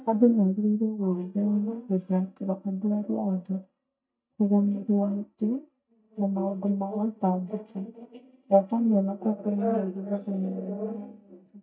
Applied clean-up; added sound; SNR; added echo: neural mask model DeepFilterNet 3.